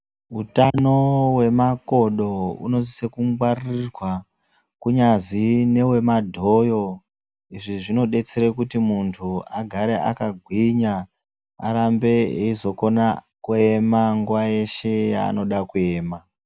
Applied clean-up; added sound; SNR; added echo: none; none; none; none.